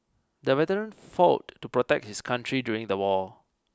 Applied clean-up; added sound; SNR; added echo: none; none; none; none.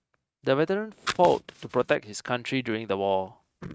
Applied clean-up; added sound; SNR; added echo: neural mask model RNNoise.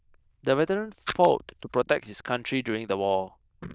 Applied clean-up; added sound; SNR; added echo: neural diffusion model UNIVERSE++.